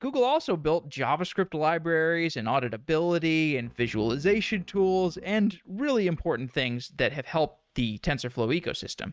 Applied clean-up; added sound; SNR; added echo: neural mask model RNNoise.